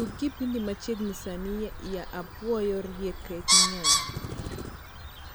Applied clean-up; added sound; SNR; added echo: none; Bird; -3 dB; none.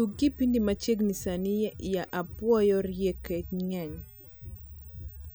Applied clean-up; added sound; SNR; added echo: none; none; none; none.